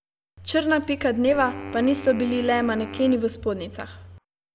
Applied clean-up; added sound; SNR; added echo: none; Wind instrument, woodwind instrument; 15 dB; none.